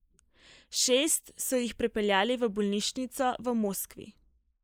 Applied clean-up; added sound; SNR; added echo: neural mask model Resemble Enhance denoiser.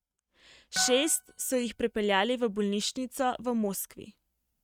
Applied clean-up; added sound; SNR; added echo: neural mask model RNNoise.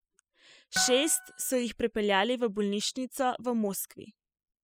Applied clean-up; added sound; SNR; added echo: classical method spectral subtraction.